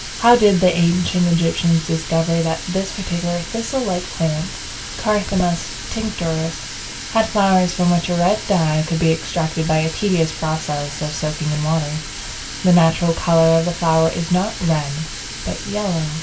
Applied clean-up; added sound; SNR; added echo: none; Water tap, faucet; 11 dB; reverberation time 0.2 s.